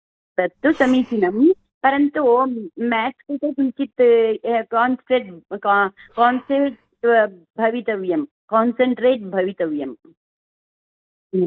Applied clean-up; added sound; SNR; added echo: neural mask model DeepFilterNet 3.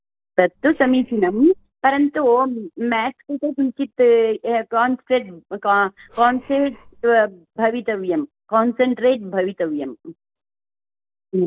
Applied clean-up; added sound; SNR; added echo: neural separator model SepFormer DNS4.